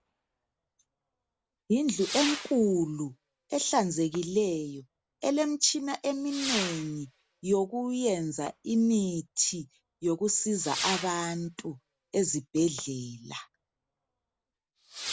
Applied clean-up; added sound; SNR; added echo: none; Whoosh, swoosh, swish / Fireworks; 12 dB; none.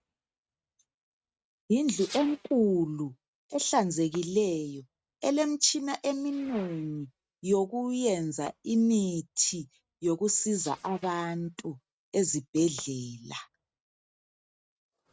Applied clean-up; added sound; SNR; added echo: neural mask model RNNoise.